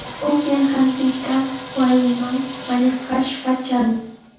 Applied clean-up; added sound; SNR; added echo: none; Sawing; 13 dB; reverberation time 0.6 s.